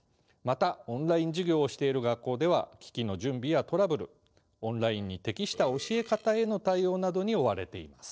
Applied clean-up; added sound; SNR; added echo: neural separator model SepFormer DNS4.